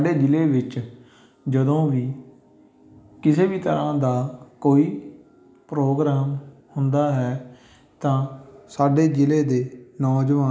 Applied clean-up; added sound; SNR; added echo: none; none; none; none.